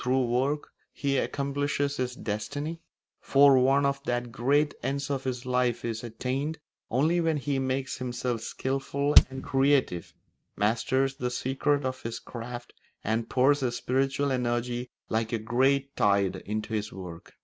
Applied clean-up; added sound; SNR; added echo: neural mask model RNNoise.